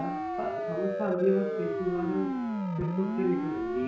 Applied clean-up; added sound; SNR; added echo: none; Siren; 0 dB; reverberation time 0.6 s.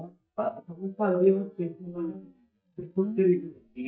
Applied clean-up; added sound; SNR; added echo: neural mask model DeepFilterNet 3.